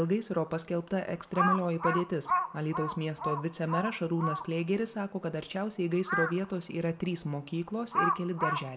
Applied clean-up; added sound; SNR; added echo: none; Crow; 4 dB; reverberation time 0.5 s.